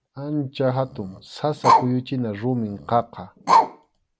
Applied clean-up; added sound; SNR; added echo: none; Bark; -2 dB; none.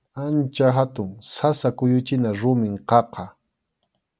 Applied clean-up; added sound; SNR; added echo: none; none; none; none.